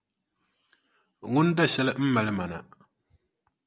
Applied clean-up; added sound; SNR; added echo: none; none; none; none.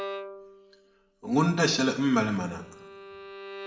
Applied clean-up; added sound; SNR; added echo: none; Bowed string instrument; 14 dB; reverberation time 0.7 s.